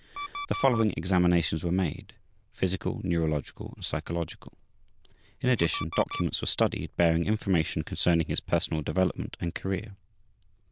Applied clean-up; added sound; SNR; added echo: neural diffusion model UNIVERSE++.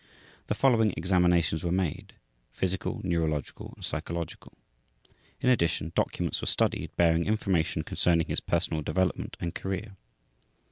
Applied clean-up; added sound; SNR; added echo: none; none; none; none.